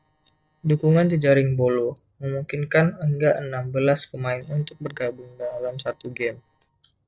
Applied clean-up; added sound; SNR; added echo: neural separator model SepFormer DNS4.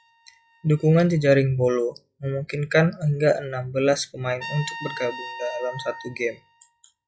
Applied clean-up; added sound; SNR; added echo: classical method log-MMSE.